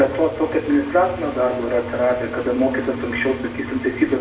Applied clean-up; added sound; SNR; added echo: none; Engine; 11 dB; reverberation time 0.6 s.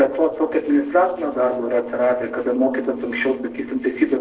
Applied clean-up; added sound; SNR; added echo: neural separator model SepFormer DNS4.